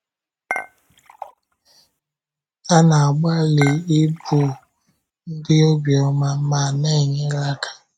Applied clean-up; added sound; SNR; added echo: neural mask model RNNoise.